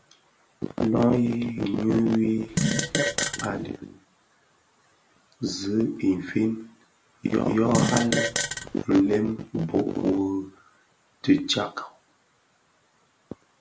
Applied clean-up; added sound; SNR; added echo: none; Fart; 0 dB; none.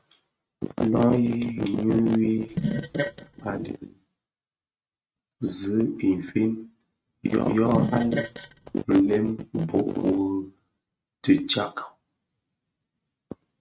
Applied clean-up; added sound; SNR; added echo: neural mask model RNNoise.